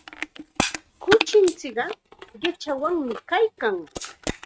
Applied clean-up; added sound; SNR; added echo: neural mask model RNNoise.